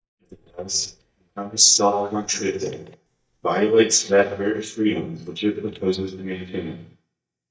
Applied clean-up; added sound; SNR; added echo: neural mask model DeepFilterNet 3.